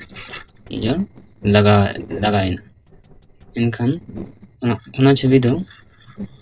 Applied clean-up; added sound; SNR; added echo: neural separator model SepFormer DNS4.